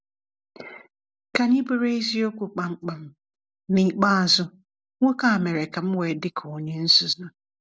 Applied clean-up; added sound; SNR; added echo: none; none; none; none.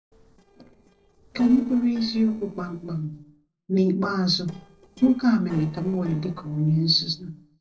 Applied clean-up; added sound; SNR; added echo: neural separator model SepFormer DNS4.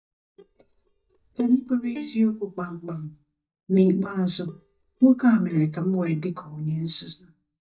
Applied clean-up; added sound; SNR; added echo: neural mask model DeepFilterNet 3.